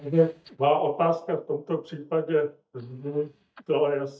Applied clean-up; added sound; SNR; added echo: neural mask model DeepFilterNet 3.